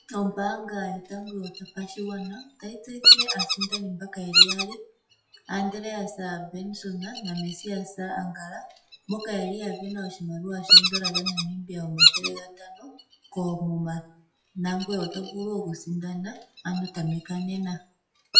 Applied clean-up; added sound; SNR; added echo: classical method WPE with log-MMSE.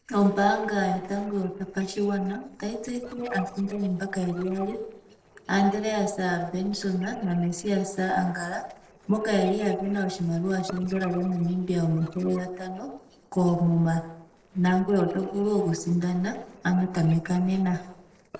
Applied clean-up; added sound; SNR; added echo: neural separator model SepFormer DNS4.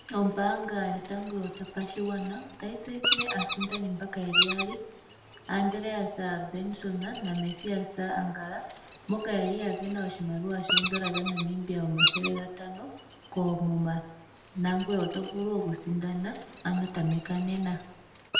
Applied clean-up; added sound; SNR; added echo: none; Bird vocalization, bird call, bird song; -5 dB; reverberation time 0.8 s.